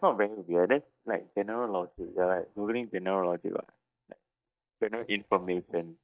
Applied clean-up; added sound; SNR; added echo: neural mask model DeepFilterNet 3.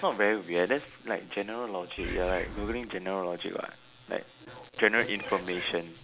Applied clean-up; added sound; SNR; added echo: none; Bird + Boom; 11 dB; none.